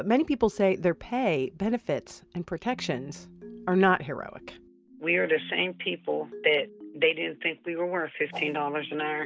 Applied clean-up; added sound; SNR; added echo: none; Whoosh, swoosh, swish; 14 dB; none.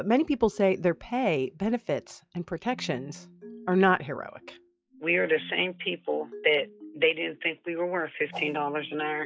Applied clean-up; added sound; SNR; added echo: classical method log-MMSE.